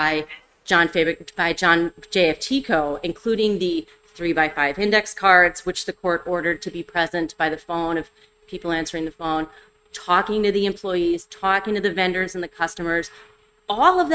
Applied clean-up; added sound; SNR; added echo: neural mask model RNNoise.